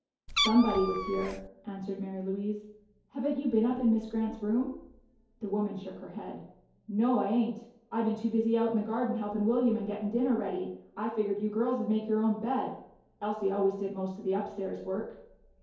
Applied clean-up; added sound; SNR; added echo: none; Meow; 2 dB; reverberation time 2.4 s.